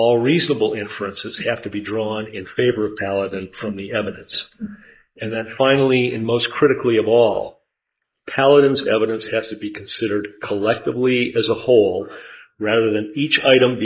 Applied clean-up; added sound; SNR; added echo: neural mask model Resemble Enhance denoiser.